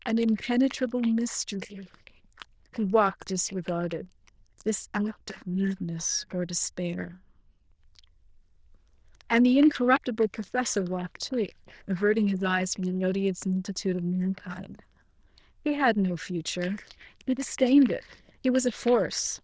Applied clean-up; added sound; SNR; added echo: neural diffusion model UNIVERSE++.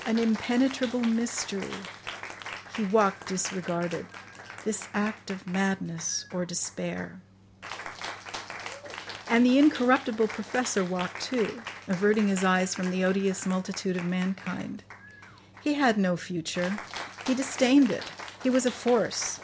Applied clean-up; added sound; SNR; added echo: none; Cheering; 14 dB; none.